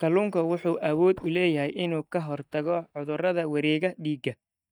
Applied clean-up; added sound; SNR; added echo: neural mask model DeepFilterNet 3.